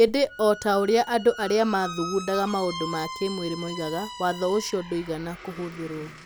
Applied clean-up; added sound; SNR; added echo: none; Squeak; 13 dB; none.